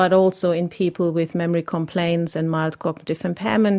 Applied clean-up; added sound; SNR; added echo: none; none; none; none.